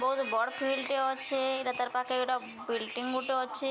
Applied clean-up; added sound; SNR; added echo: none; none; none; none.